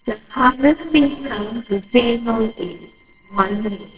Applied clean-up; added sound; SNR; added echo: neural separator model SepFormer WHAMR!.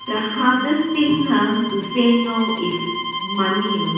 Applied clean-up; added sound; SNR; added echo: none; Bowed string instrument; 8 dB; reverberation time 1.2 s.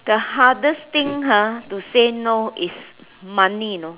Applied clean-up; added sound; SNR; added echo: none; none; none; none.